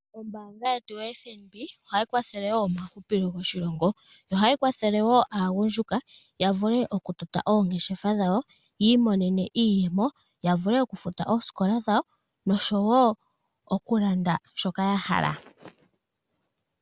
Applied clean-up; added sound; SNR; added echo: none; none; none; none.